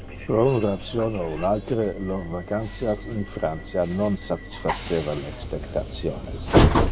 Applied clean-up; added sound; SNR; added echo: none; Train; 1 dB; none.